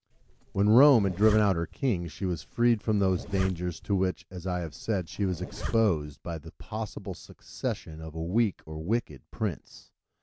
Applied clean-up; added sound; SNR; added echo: none; Zipper (clothing); 11 dB; none.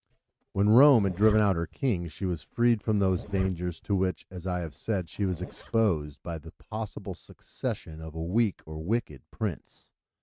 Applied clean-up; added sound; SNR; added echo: neural mask model RNNoise.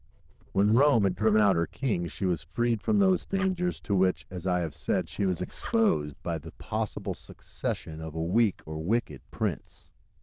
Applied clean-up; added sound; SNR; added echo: neural diffusion model UNIVERSE++.